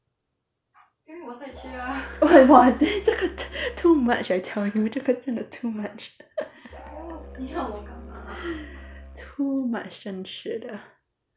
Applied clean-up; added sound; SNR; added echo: none; Musical instrument; 18 dB; none.